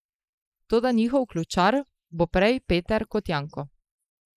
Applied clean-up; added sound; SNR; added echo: neural mask model Resemble Enhance denoiser.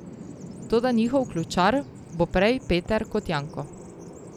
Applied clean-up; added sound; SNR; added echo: none; Bird vocalization, bird call, bird song; 15 dB; none.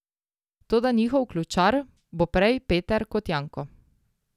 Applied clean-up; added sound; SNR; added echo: none; none; none; none.